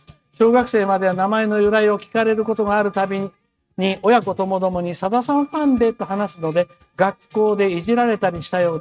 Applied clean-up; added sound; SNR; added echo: neural mask model RNNoise.